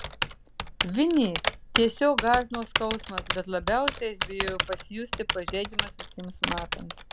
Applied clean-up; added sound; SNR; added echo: none; Typing; 3 dB; none.